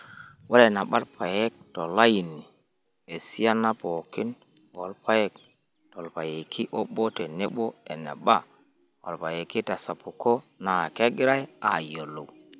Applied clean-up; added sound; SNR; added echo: none; none; none; none.